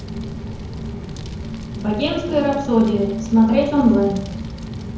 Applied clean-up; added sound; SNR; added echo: none; Fire; 11 dB; reverberation time 0.9 s.